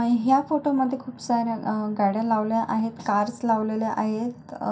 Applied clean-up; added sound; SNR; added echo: none; none; none; reverberation time 0.3 s.